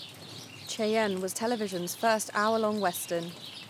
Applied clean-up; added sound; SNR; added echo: none; Rain; 14 dB; none.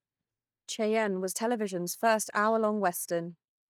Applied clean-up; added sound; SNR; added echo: neural mask model DeepFilterNet 3.